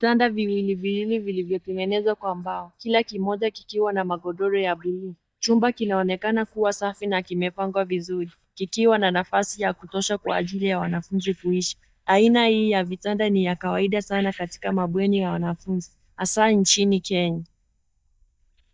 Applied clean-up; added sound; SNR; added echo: neural mask model DeepFilterNet 3.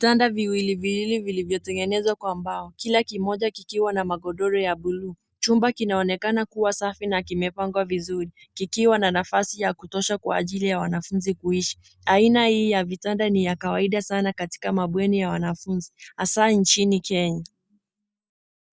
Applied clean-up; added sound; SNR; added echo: none; none; none; none.